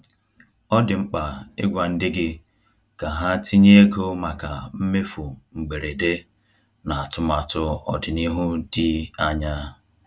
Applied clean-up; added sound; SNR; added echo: none; none; none; none.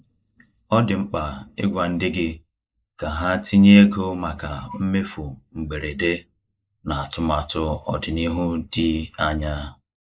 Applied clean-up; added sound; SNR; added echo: neural mask model Resemble Enhance denoiser.